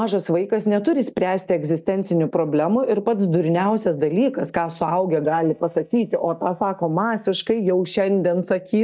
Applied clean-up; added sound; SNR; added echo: neural mask model DeepFilterNet 3.